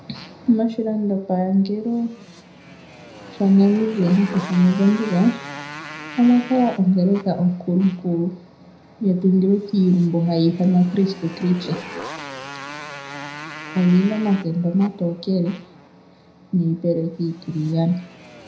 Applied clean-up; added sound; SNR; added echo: none; Motorcycle; 17 dB; reverberation time 0.4 s.